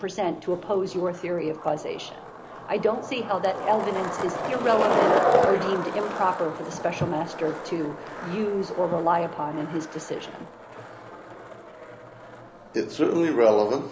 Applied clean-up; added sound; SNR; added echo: none; Skateboard; 4 dB; none.